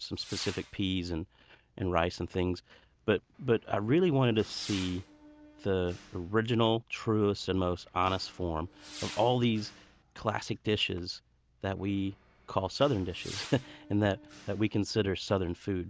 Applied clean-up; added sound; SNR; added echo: none; Mechanisms + Whoosh, swoosh, swish / Fireworks; 20 dB; none.